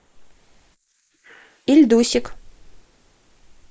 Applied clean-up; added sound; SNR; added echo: neural mask model Resemble Enhance denoiser.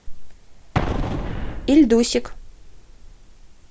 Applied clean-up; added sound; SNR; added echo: none; Explosion; 3 dB; none.